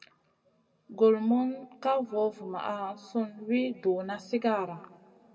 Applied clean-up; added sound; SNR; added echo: none; none; none; reverberation time 1.5 s.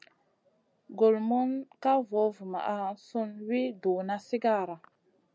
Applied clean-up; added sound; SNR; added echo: none; none; none; none.